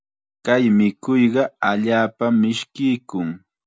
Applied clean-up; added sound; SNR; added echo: none; none; none; none.